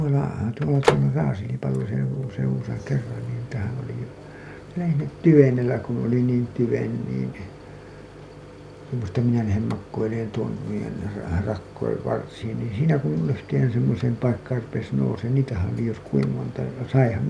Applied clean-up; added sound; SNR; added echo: none; Microwave oven; 13 dB; none.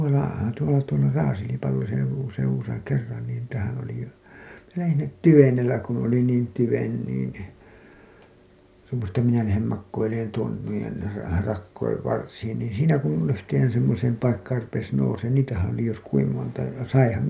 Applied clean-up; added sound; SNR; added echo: none; none; none; none.